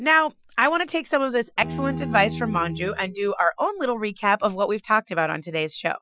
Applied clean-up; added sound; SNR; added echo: classical method Wiener filter.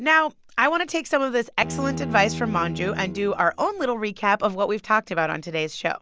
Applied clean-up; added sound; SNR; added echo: none; Bowed string instrument; 10 dB; none.